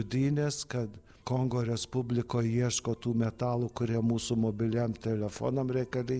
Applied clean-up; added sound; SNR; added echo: none; none; none; none.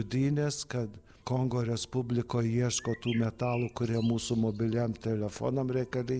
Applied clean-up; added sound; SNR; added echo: none; Bird; 19 dB; none.